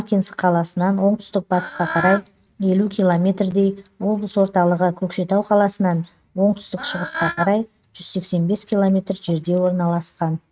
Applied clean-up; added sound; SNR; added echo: neural mask model RNNoise.